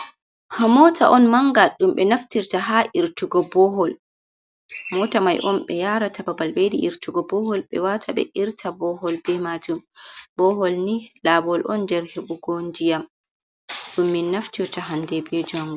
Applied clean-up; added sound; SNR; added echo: none; none; none; none.